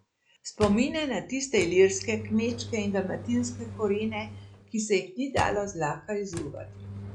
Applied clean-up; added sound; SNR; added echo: none; Engine; 12 dB; none.